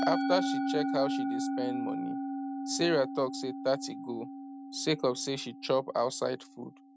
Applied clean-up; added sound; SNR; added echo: none; Musical instrument; 2 dB; none.